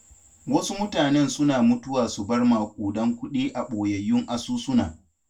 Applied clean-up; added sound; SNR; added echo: none; none; none; reverberation time 0.2 s.